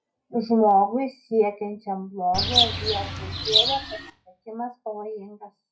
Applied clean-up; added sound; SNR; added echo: classical method log-MMSE.